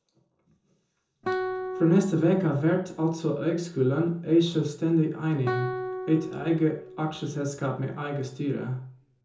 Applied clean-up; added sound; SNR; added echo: none; Guitar; 10 dB; reverberation time 0.5 s.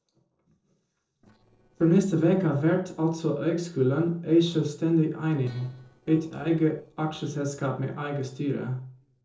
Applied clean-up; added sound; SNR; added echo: neural separator model SepFormer DNS4.